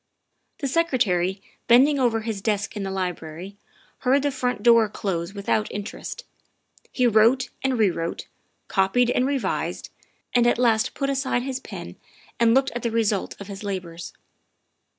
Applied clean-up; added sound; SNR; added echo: none; none; none; none.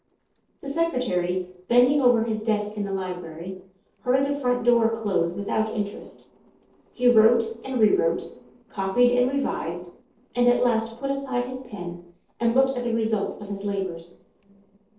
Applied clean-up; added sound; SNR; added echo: neural separator model SepFormer DNS4.